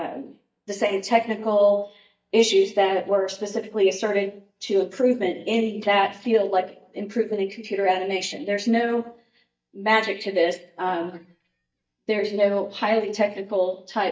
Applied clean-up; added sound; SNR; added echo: neural mask model DeepFilterNet 3.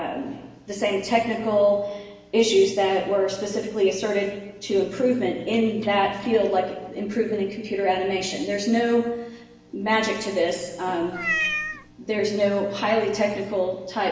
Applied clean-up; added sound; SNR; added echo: none; Meow; 4 dB; reverberation time 1.1 s.